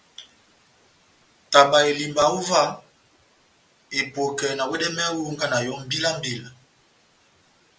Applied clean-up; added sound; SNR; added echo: none; none; none; none.